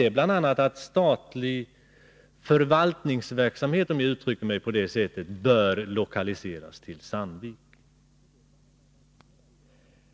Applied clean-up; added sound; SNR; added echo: none; none; none; none.